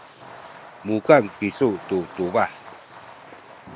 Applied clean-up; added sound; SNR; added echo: none; Fireworks; 18 dB; none.